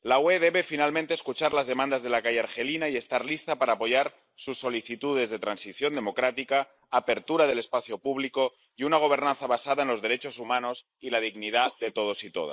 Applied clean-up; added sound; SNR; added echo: neural mask model Resemble Enhance denoiser.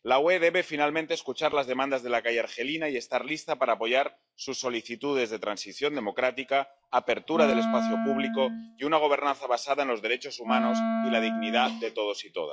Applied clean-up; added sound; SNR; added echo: classical method log-MMSE.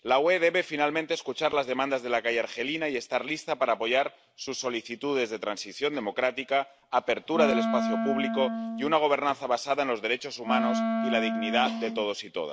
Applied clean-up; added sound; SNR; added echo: none; Wind instrument, woodwind instrument; 2 dB; none.